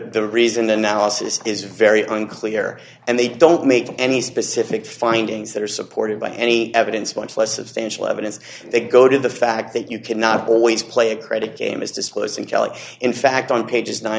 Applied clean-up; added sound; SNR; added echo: none; none; none; none.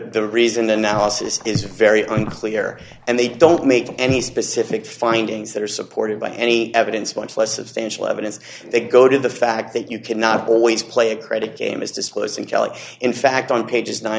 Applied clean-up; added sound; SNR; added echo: none; Walk, footsteps; 12 dB; none.